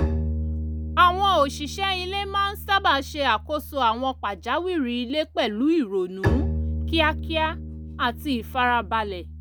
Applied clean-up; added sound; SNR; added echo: none; Bowed string instrument; 6 dB; none.